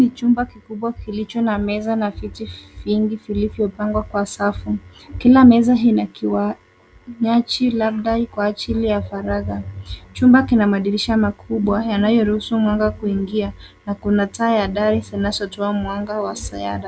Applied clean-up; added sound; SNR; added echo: none; none; none; none.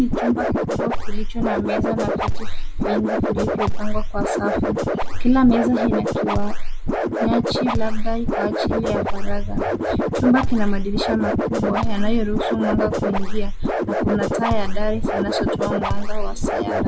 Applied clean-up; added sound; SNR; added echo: none; Scratching (performance technique); -4 dB; none.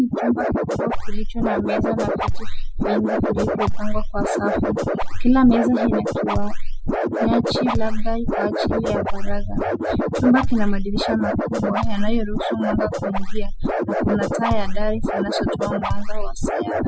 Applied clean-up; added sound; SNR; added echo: classical method spectral subtraction.